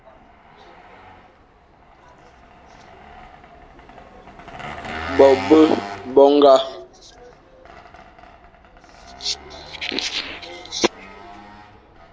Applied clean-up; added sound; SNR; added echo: none; Engine; 14 dB; none.